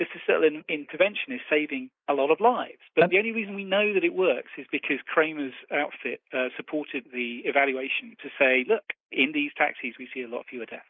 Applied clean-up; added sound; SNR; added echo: neural mask model Resemble Enhance denoiser.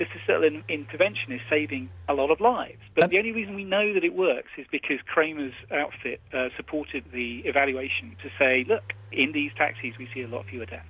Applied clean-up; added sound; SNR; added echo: none; Engine; 20 dB; none.